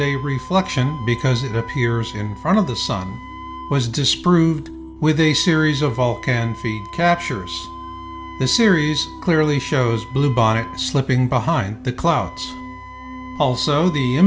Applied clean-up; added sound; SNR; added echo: none; Wind instrument, woodwind instrument; 17 dB; reverberation time 0.5 s.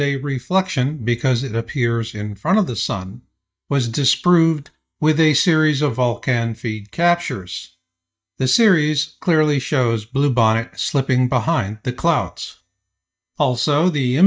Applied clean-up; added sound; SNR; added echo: neural mask model DeepFilterNet 3.